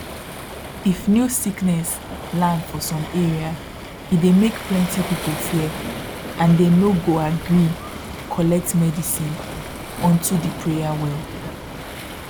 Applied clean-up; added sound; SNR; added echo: none; Waves, surf; 10 dB; none.